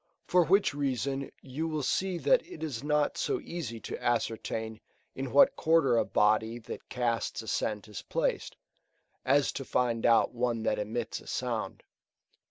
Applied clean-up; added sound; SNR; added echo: none; none; none; none.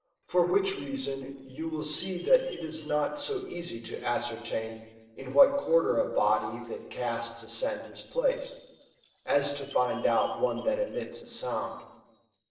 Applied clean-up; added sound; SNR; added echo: neural separator model SepFormer DNS4.